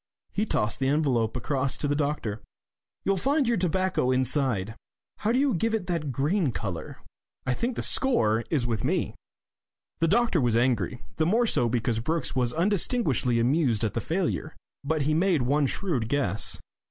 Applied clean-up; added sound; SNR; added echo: none; none; none; none.